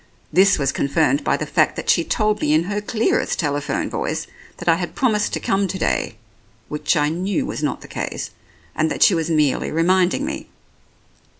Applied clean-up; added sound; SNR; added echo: none; none; none; none.